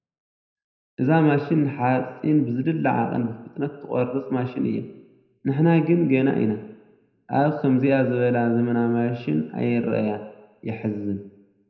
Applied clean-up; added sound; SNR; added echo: none; none; none; reverberation time 0.7 s.